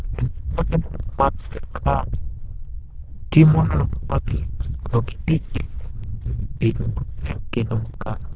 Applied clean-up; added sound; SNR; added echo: neural diffusion model UNIVERSE++.